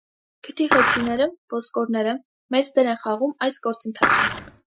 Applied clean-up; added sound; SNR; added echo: classical method Wiener filter.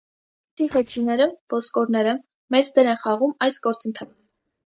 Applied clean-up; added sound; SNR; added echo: neural mask model DeepFilterNet 3.